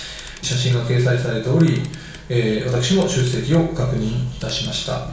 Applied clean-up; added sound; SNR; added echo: none; Camera; 18 dB; reverberation time 0.6 s.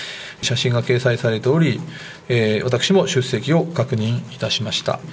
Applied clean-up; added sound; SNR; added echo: none; none; none; none.